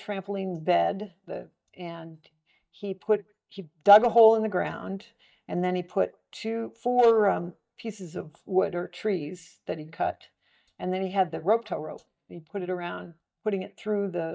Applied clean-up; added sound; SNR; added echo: neural mask model DeepFilterNet 3.